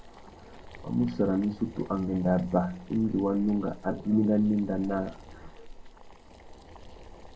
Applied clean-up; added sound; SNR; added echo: none; Boiling; 16 dB; reverberation time 0.2 s.